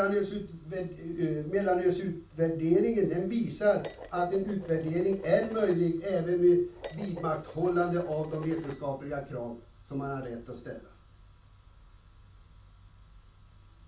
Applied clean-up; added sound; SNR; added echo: none; Dishes, pots, and pans; 16 dB; reverberation time 0.3 s.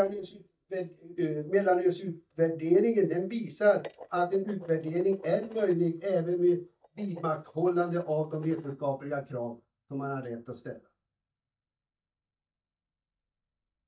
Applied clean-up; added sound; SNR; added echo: neural mask model DeepFilterNet 3.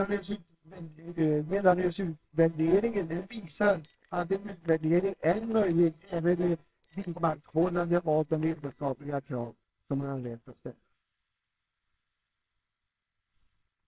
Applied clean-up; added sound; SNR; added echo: neural separator model SepFormer WHAMR!.